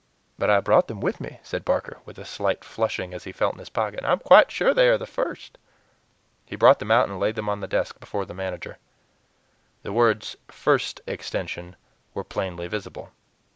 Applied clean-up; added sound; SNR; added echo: none; none; none; none.